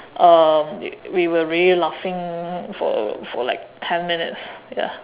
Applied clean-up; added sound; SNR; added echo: none; none; none; none.